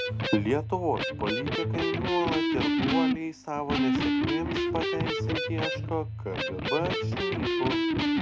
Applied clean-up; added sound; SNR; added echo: none; Electric guitar; -4 dB; none.